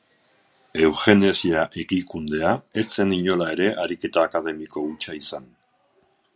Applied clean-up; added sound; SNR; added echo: none; none; none; none.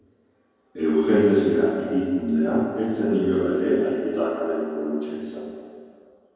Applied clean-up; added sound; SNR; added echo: none; none; none; reverberation time 2.2 s.